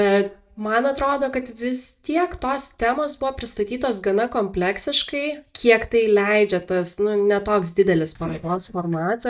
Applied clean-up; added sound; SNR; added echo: neural mask model DeepFilterNet 3.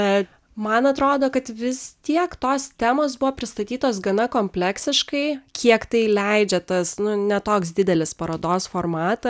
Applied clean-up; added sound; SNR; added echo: none; none; none; none.